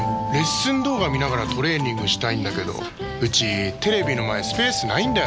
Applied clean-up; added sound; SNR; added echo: none; Alarm; 9 dB; none.